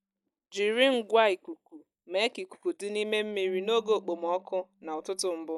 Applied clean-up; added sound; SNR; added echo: neural mask model DeepFilterNet 3.